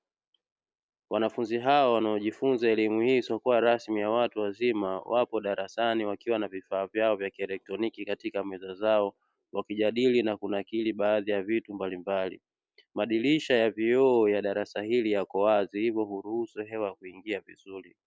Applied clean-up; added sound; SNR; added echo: none; none; none; none.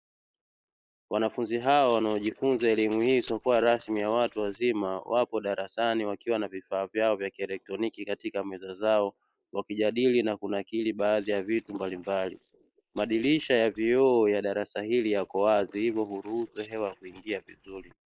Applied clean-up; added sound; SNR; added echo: neural mask model Resemble Enhance denoiser.